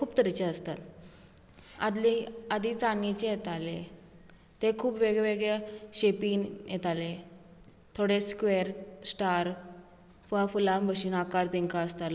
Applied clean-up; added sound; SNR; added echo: none; none; none; none.